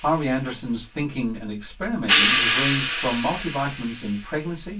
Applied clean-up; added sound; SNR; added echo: none; Hi-hat; -4 dB; reverberation time 0.2 s.